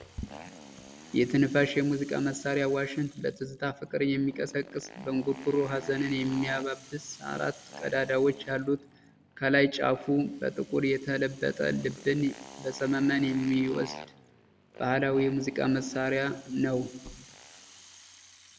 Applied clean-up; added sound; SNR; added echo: none; Motorcycle + Rattle (instrument); 19 dB; none.